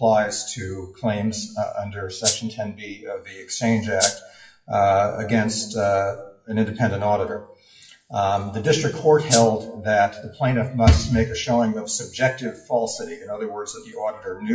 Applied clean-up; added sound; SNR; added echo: classical method WPE with log-MMSE.